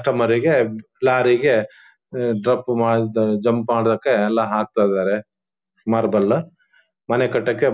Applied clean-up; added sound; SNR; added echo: none; none; none; none.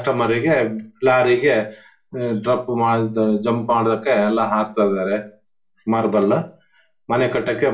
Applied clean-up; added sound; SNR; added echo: none; none; none; reverberation time 0.3 s.